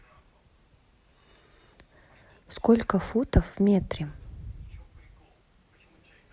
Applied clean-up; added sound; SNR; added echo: none; none; none; none.